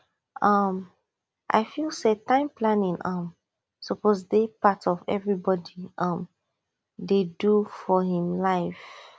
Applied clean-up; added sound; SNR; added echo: none; none; none; none.